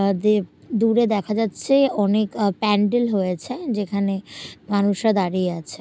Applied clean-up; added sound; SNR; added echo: none; none; none; none.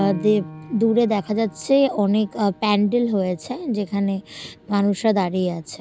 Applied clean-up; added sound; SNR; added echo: none; Piano; 19 dB; none.